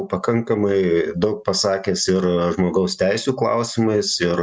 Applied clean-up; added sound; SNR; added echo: none; none; none; none.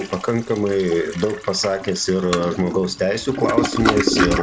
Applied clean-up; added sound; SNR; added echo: none; Toilet flush; 4 dB; none.